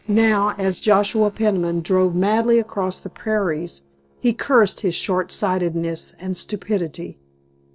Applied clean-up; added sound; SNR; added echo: neural separator model SepFormer DNS4.